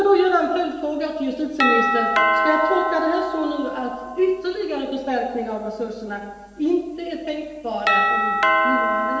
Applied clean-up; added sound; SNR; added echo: none; Doorbell; 1 dB; reverberation time 1.0 s.